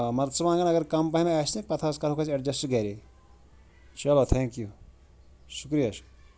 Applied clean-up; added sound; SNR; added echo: none; none; none; none.